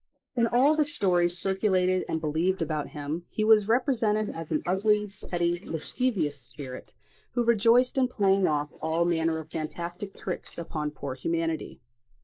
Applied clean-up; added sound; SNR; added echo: neural mask model Resemble Enhance denoiser.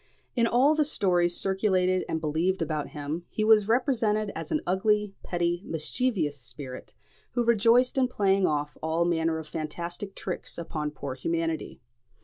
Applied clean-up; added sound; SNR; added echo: none; none; none; none.